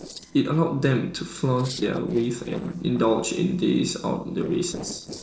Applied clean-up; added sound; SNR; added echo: neural separator model SepFormer DNS4.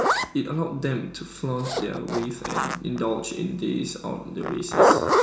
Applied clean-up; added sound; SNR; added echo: none; Zipper (clothing); -3 dB; reverberation time 0.6 s.